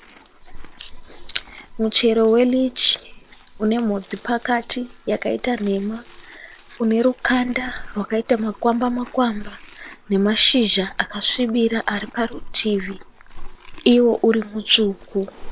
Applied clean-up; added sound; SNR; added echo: neural separator model SepFormer WHAM!.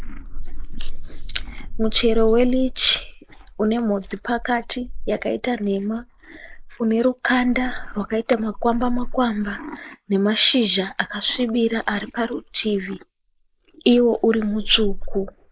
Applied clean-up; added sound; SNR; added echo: neural mask model Resemble Enhance denoiser.